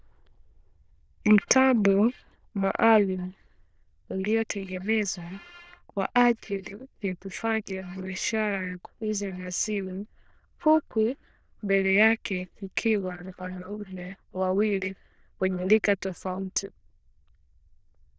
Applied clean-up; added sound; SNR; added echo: neural diffusion model UNIVERSE++.